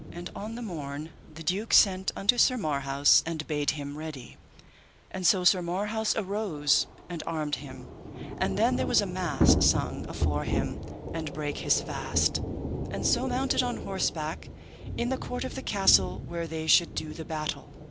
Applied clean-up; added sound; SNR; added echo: none; Thunder / Rain; 5 dB; none.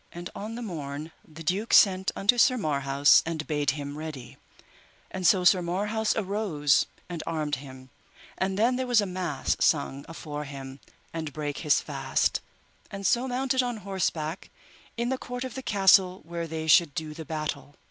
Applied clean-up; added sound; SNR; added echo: none; none; none; none.